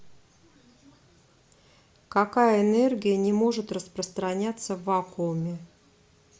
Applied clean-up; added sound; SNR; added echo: none; none; none; none.